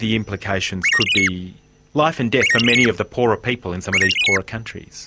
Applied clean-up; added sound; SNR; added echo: none; Chirp, tweet; -4 dB; none.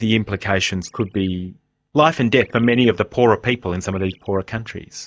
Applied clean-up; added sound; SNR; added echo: neural mask model DeepFilterNet 3.